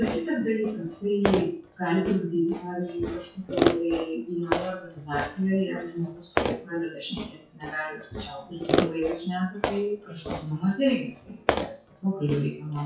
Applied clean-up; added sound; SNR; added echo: classical method WPE with log-MMSE.